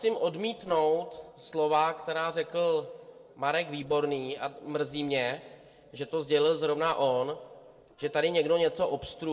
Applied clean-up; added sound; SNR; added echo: neural separator model SepFormer DNS4.